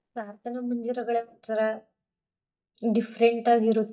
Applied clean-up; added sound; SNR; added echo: neural mask model DeepFilterNet 3.